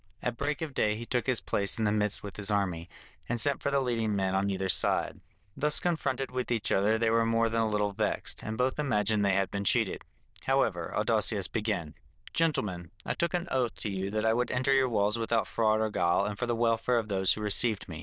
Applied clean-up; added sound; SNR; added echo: neural diffusion model UNIVERSE++.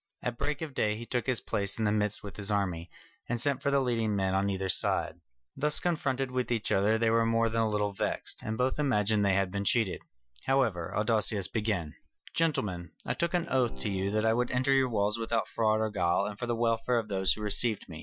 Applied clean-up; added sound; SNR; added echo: classical method Wiener filter.